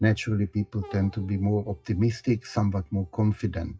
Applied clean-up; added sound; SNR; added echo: classical method WPE with log-MMSE.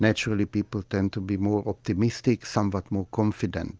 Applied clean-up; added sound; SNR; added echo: none; none; none; none.